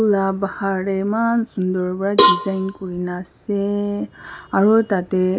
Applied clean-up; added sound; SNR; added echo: none; Cowbell; 2 dB; none.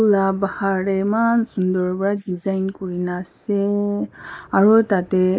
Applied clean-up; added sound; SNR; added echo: neural mask model Resemble Enhance denoiser.